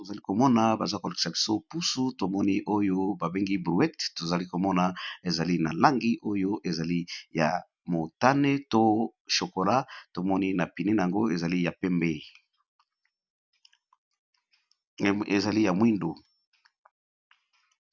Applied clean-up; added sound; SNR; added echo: none; none; none; none.